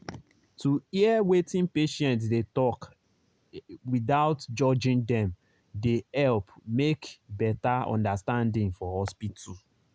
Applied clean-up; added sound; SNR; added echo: none; none; none; none.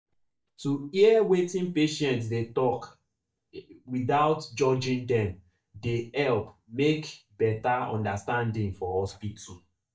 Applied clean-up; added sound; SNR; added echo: neural mask model DeepFilterNet 3.